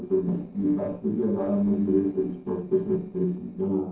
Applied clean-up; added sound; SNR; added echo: neural separator model SepFormer DNS4.